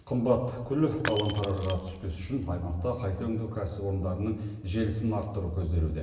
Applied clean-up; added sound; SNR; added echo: none; Shatter / Crushing; 12 dB; reverberation time 1.0 s.